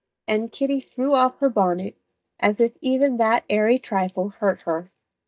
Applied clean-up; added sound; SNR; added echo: neural mask model DeepFilterNet 3.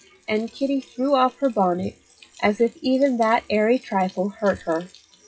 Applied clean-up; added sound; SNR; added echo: classical method WPE with log-MMSE.